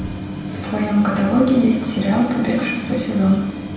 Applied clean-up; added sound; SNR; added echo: none; none; none; reverberation time 0.9 s.